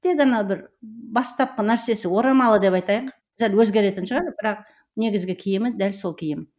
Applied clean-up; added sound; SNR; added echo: none; none; none; none.